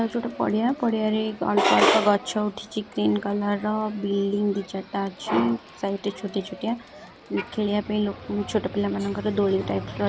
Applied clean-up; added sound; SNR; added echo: none; Crowd + Motor vehicle (road); 17 dB; none.